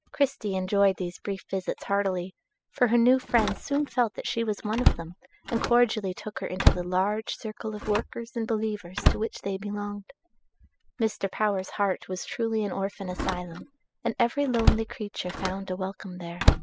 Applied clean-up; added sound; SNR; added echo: classical method spectral subtraction.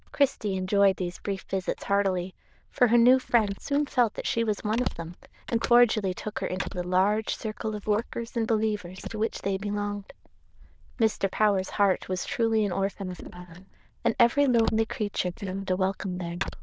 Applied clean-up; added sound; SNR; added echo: neural diffusion model UNIVERSE++.